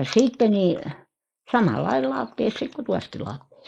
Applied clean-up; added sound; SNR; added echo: neural mask model Resemble Enhance denoiser.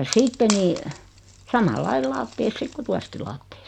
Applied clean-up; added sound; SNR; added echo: none; Wood; 14 dB; none.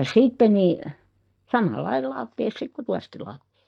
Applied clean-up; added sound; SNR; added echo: neural mask model DeepFilterNet 3.